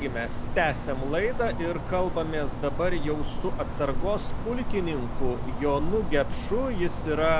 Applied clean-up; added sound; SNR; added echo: none; Insect; -3 dB; none.